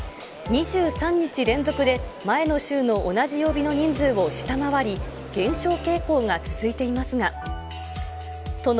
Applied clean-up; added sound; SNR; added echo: none; none; none; none.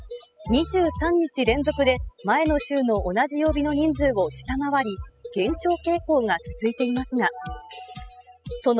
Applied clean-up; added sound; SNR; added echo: classical method spectral subtraction.